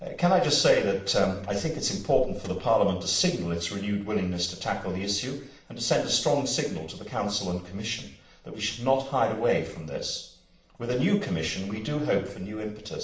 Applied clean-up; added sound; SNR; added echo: none; none; none; reverberation time 0.6 s.